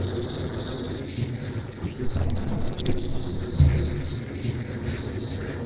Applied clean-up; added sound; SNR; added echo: neural separator model SepFormer DNS4.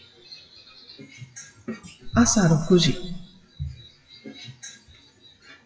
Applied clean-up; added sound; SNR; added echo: classical method WPE with log-MMSE.